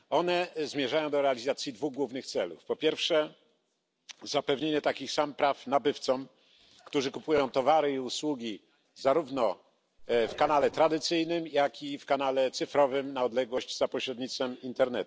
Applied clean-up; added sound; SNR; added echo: none; Dog; 17 dB; none.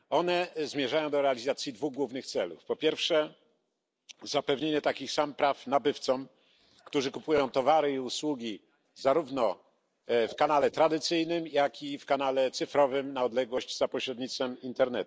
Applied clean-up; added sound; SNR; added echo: neural mask model Resemble Enhance denoiser.